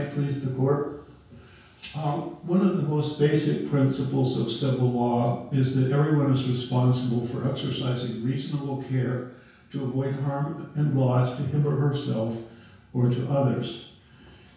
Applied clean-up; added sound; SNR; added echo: none; none; none; reverberation time 0.6 s.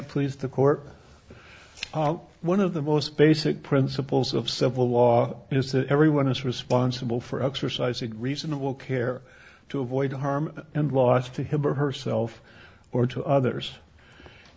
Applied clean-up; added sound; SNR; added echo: none; none; none; none.